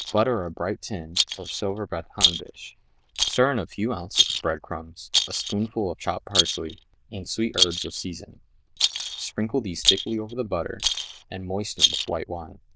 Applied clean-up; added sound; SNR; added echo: neural diffusion model UNIVERSE++.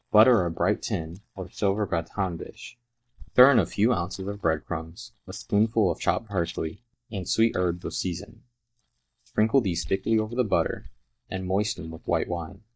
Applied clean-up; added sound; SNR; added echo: neural mask model DeepFilterNet 3.